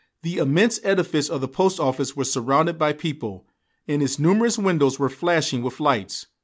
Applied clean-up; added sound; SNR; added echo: none; none; none; none.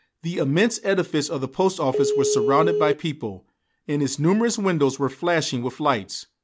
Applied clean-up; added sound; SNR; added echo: none; Telephone; -1 dB; none.